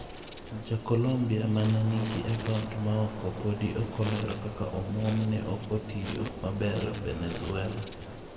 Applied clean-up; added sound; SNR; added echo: none; Insect; 10 dB; reverberation time 1.4 s.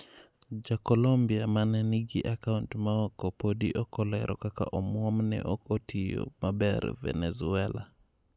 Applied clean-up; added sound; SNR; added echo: none; none; none; none.